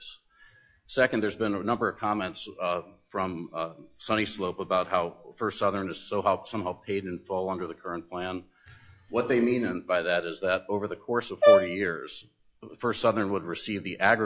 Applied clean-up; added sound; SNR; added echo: classical method log-MMSE.